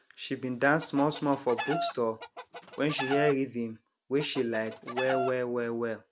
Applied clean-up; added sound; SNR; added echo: none; Chicken, rooster; 7 dB; none.